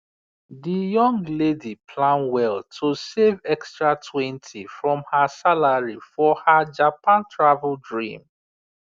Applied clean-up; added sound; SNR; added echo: none; none; none; none.